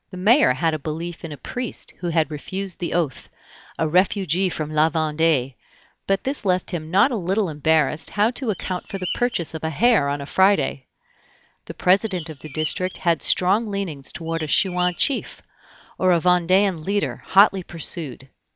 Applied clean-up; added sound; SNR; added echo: none; Bird; 13 dB; none.